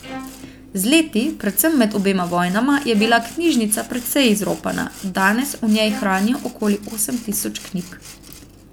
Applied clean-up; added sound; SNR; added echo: none; Bowed string instrument + Sawing; 18 dB; none.